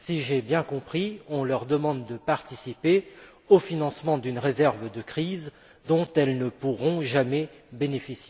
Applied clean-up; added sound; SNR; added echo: none; none; none; none.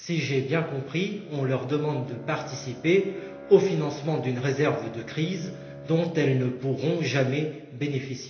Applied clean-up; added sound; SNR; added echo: none; Bowed string instrument; 18 dB; reverberation time 1.0 s.